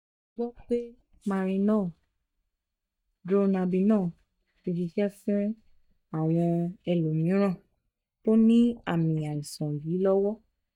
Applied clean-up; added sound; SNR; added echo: neural mask model DeepFilterNet 3.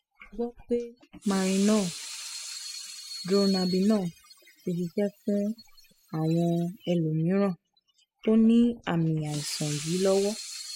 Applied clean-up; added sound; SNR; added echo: classical method spectral subtraction.